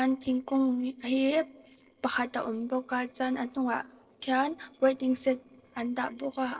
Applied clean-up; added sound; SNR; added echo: neural separator model SepFormer DNS4.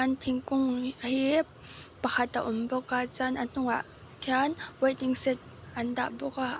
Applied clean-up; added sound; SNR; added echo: none; none; none; none.